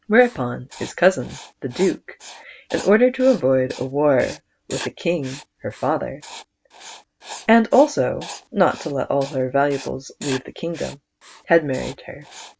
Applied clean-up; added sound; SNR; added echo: none; Writing; 18 dB; none.